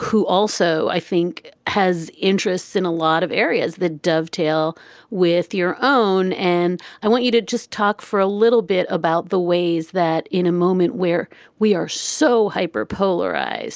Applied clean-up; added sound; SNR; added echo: none; none; none; none.